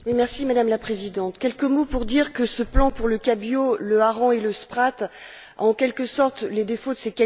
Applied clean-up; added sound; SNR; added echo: none; none; none; none.